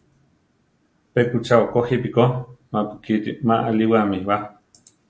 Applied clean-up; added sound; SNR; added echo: none; none; none; none.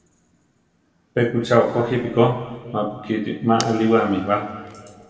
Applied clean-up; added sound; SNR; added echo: none; Fire; 17 dB; reverberation time 1.8 s.